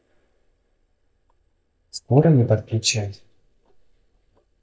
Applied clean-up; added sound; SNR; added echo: neural mask model DeepFilterNet 3.